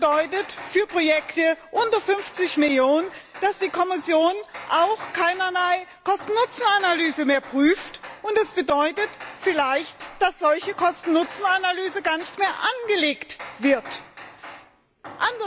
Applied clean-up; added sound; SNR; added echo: none; Hammer; 18 dB; none.